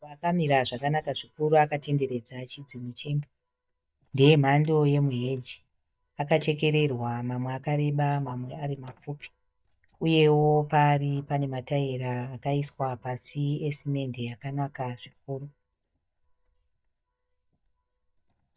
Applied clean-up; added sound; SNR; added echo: neural mask model DeepFilterNet 3.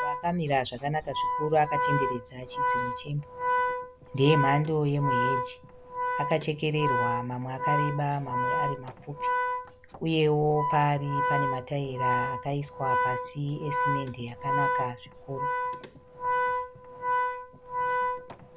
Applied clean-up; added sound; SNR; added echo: none; Organ; 0 dB; none.